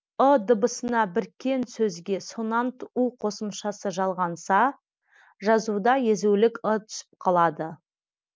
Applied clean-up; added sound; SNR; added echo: none; none; none; none.